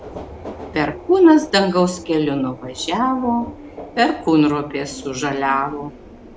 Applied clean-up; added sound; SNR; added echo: none; Subway, metro, underground; 16 dB; none.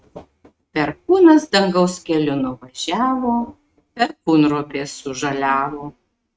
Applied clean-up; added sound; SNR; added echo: neural mask model RNNoise.